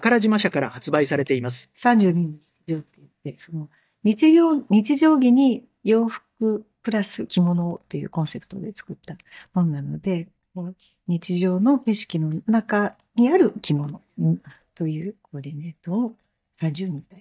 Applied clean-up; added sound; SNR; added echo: neural mask model DeepFilterNet 3.